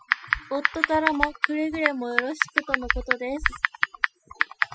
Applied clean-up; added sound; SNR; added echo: classical method spectral subtraction.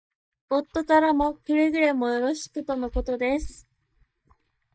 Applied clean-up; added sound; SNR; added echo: neural mask model DeepFilterNet 3.